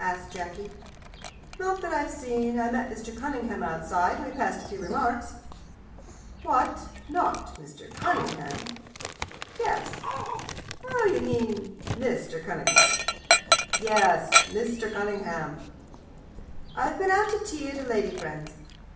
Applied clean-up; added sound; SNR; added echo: none; Dog; 2 dB; reverberation time 0.6 s.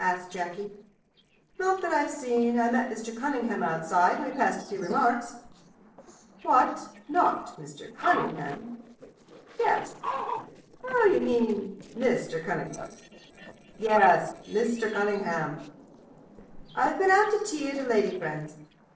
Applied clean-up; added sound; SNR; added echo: neural separator model SepFormer DNS4.